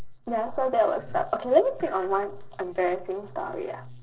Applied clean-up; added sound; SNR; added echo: neural separator model SepFormer DNS4.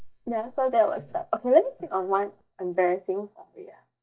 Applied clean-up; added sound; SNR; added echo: neural mask model DeepFilterNet 3.